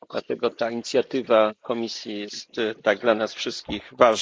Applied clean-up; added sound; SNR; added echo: neural mask model Resemble Enhance denoiser.